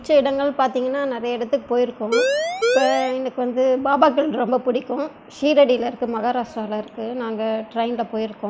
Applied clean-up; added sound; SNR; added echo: none; Siren; -1 dB; none.